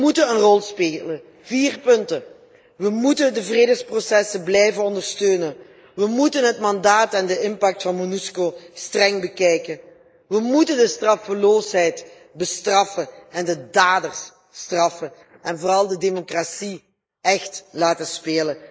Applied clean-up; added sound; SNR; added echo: neural mask model Resemble Enhance denoiser.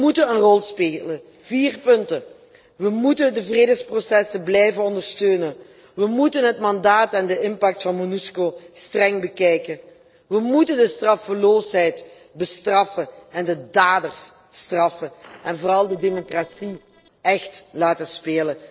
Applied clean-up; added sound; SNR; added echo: neural separator model SepFormer DNS4.